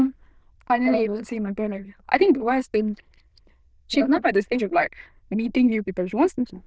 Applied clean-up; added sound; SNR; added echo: neural diffusion model UNIVERSE++.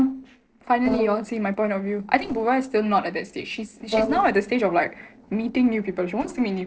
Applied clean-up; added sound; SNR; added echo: neural separator model SepFormer DNS4.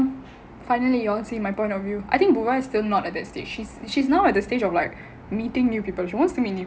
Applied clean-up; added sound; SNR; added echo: none; none; none; none.